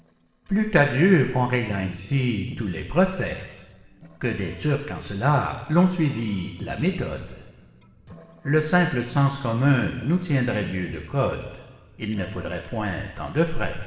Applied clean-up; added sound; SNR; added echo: neural separator model SepFormer DNS4.